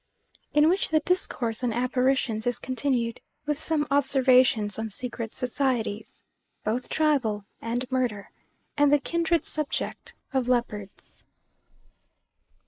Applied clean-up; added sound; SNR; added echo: neural mask model Resemble Enhance denoiser.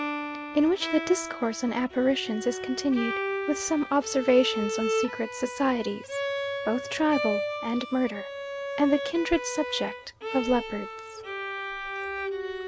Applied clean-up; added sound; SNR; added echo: none; Bowed string instrument; 5 dB; none.